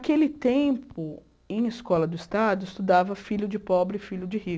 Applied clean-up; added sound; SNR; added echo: none; none; none; none.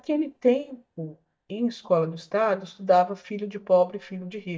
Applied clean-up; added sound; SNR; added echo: neural mask model DeepFilterNet 3.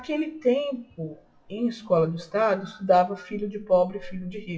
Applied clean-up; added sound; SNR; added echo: classical method WPE with log-MMSE.